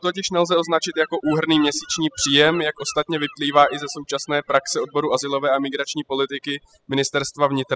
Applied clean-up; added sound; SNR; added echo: classical method spectral subtraction.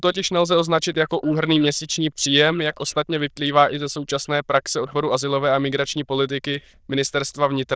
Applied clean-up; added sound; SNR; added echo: neural diffusion model UNIVERSE++.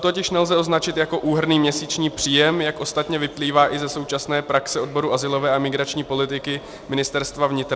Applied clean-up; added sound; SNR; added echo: none; none; none; none.